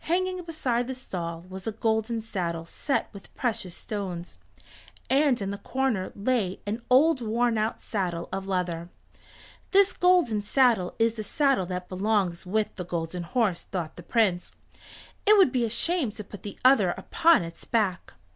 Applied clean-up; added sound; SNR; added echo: none; none; none; none.